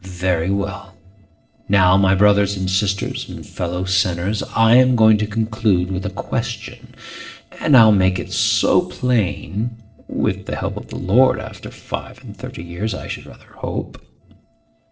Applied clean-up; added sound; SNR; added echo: neural separator model SepFormer DNS4.